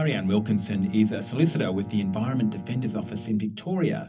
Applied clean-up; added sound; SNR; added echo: none; Bowed string instrument; 18 dB; reverberation time 0.4 s.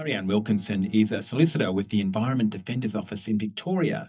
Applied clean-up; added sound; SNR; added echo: neural mask model DeepFilterNet 3.